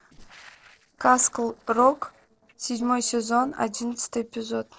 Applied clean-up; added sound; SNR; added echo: neural separator model SepFormer DNS4.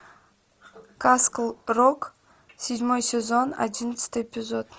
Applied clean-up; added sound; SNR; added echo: none; none; none; none.